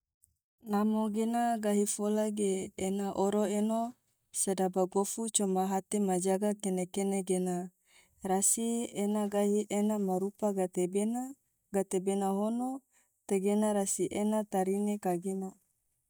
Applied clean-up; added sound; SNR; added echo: neural mask model DeepFilterNet 3.